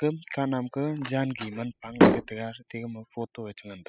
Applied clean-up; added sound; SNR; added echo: classical method spectral subtraction.